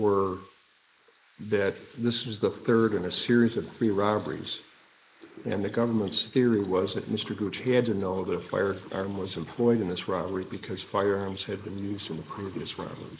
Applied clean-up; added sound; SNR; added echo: neural mask model Resemble Enhance denoiser.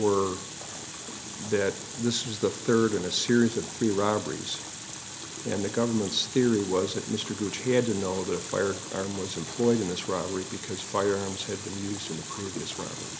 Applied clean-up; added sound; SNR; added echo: none; Water tap, faucet; 10 dB; none.